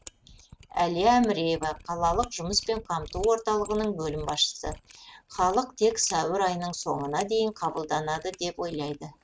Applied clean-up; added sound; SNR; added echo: neural mask model RNNoise.